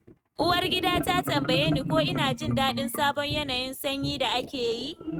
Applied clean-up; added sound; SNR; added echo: neural mask model RNNoise.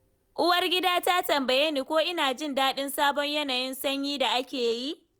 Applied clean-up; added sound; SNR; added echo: none; none; none; none.